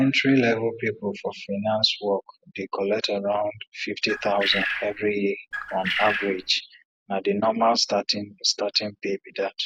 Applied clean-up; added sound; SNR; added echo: none; Bird; 4 dB; none.